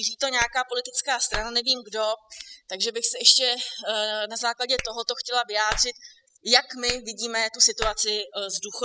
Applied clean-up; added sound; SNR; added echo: classical method spectral subtraction.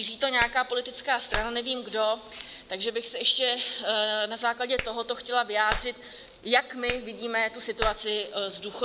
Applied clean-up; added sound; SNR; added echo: none; Clapping; 13 dB; none.